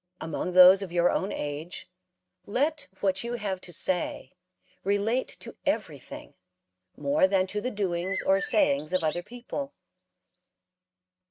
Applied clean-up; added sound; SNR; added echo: neural mask model RNNoise.